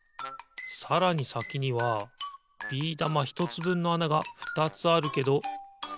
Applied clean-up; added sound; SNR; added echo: none; none; none; none.